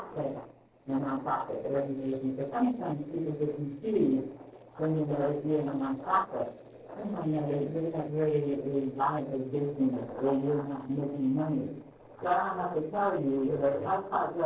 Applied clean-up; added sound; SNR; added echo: neural separator model SepFormer DNS4.